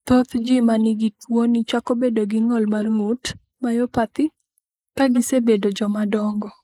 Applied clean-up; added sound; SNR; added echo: neural mask model Resemble Enhance denoiser.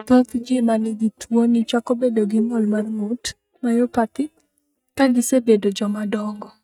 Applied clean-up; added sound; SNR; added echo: neural mask model DeepFilterNet 3.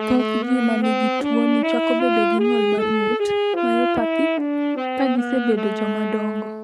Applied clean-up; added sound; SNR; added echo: neural mask model RNNoise.